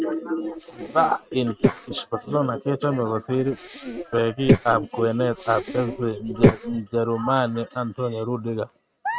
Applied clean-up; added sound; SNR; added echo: neural mask model RNNoise.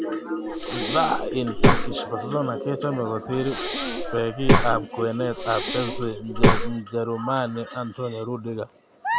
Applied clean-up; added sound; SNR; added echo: none; Breathing; -4 dB; none.